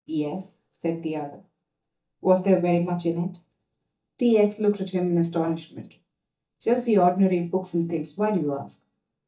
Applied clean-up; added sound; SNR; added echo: neural mask model DeepFilterNet 3.